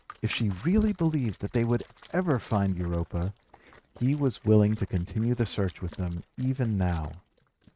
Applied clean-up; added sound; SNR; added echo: neural mask model RNNoise.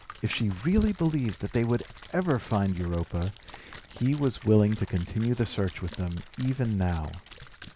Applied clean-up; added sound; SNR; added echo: none; Splash, splatter; 20 dB; none.